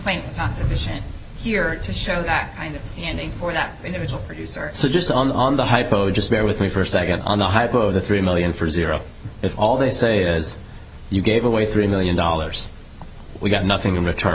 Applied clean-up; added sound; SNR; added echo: none; none; none; none.